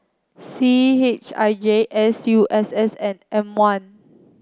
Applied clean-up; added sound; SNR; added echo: none; none; none; none.